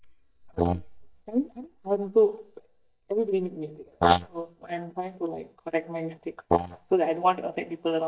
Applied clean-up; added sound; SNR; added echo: neural mask model DeepFilterNet 3.